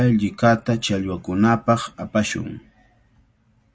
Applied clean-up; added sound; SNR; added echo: none; none; none; none.